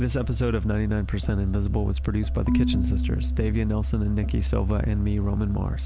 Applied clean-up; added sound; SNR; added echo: none; none; none; none.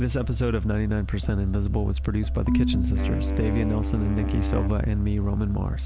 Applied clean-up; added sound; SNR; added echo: none; Wind instrument, woodwind instrument; 11 dB; none.